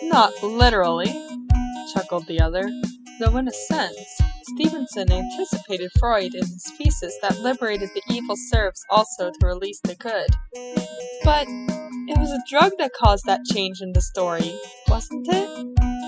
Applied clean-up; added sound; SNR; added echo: classical method spectral subtraction.